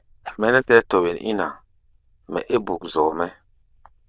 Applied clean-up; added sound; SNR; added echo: neural diffusion model UNIVERSE++.